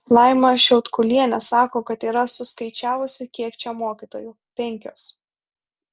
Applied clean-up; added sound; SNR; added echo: none; none; none; none.